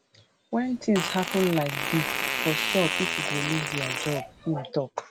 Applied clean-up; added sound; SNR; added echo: none; Fart; 2 dB; none.